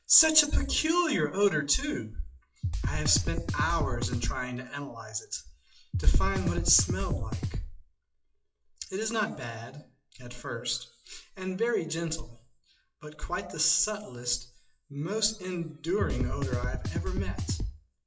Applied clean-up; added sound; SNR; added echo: classical method WPE with log-MMSE.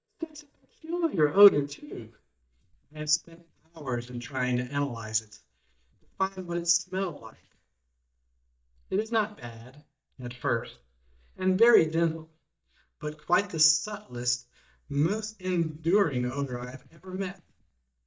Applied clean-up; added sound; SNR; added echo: neural mask model DeepFilterNet 3.